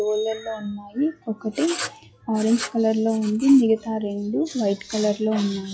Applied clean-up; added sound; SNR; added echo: classical method log-MMSE.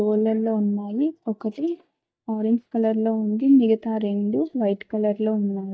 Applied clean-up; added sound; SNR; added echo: neural mask model DeepFilterNet 3.